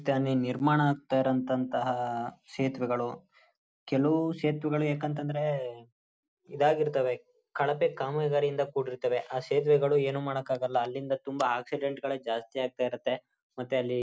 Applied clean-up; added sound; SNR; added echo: none; none; none; none.